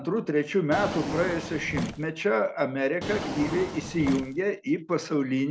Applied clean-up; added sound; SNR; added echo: none; Drawer open or close; 8 dB; none.